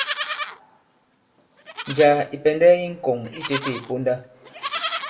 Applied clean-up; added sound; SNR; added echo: none; Livestock, farm animals, working animals; 6 dB; reverberation time 0.6 s.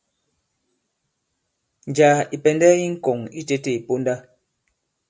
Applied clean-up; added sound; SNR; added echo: none; none; none; none.